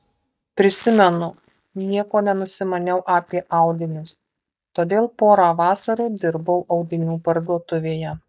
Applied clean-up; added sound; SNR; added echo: neural mask model DeepFilterNet 3.